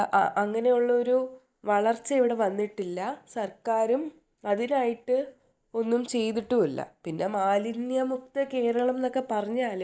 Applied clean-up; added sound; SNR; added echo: neural mask model Resemble Enhance denoiser.